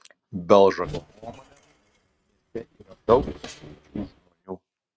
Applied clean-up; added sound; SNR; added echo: neural mask model RNNoise.